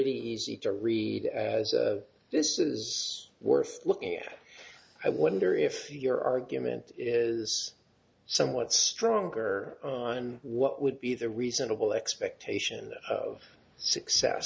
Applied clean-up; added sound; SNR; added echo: none; none; none; none.